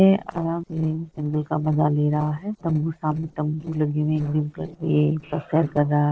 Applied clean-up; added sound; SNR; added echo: neural separator model SepFormer DNS4.